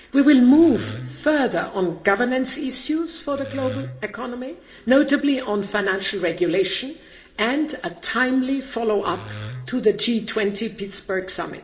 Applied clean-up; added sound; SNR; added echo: none; Wood; 14 dB; reverberation time 1.5 s.